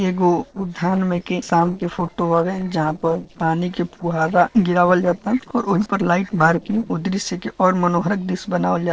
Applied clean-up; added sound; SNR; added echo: neural separator model SepFormer DNS4.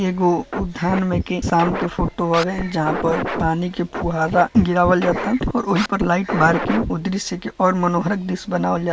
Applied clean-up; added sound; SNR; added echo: none; Scratching (performance technique); 6 dB; none.